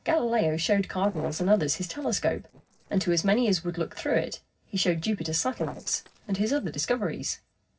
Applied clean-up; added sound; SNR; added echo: neural separator model SepFormer DNS4.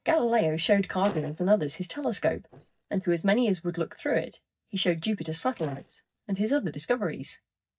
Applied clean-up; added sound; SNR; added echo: neural mask model DeepFilterNet 3.